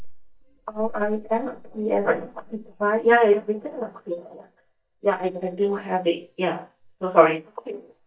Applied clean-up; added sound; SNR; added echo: neural mask model DeepFilterNet 3.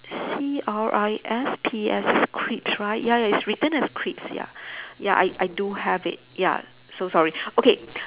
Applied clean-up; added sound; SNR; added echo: none; none; none; none.